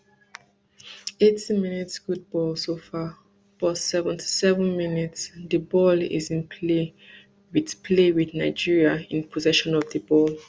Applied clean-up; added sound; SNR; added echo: none; none; none; none.